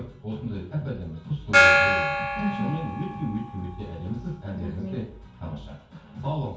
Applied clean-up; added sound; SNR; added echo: none; Gong; -4 dB; reverberation time 0.6 s.